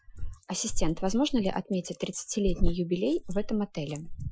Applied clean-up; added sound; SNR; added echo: classical method Wiener filter.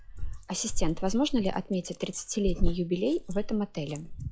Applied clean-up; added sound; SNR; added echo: classical method log-MMSE.